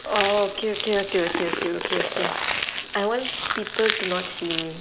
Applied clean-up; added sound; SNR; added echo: none; Rattle; 3 dB; none.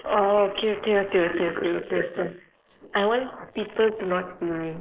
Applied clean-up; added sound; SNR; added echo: neural mask model Resemble Enhance denoiser.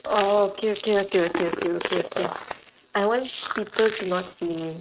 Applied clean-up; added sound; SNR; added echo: neural mask model RNNoise.